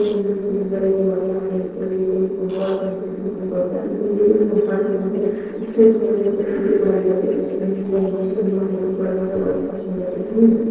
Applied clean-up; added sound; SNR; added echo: neural separator model SepFormer DNS4.